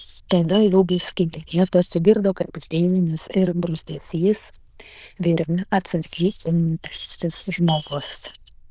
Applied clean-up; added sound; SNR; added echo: neural diffusion model UNIVERSE++.